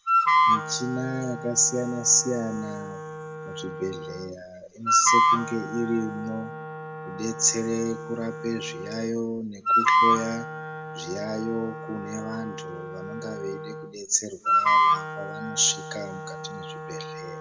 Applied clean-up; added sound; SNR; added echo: none; Wind instrument, woodwind instrument; -2 dB; reverberation time 0.5 s.